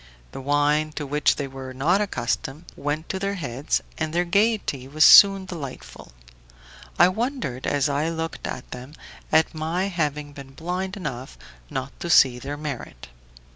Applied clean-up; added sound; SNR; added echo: none; none; none; none.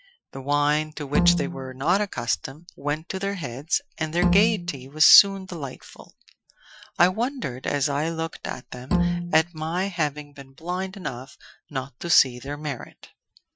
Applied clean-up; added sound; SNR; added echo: classical method Wiener filter.